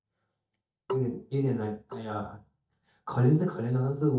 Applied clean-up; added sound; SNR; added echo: neural mask model DeepFilterNet 3.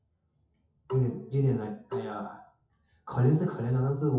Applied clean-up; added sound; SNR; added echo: classical method WPE with log-MMSE.